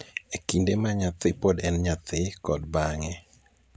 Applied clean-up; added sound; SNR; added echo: none; none; none; none.